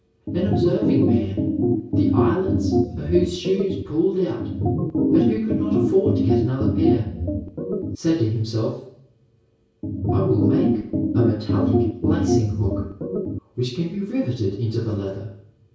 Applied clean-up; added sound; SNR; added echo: none; Organ; -3 dB; reverberation time 0.6 s.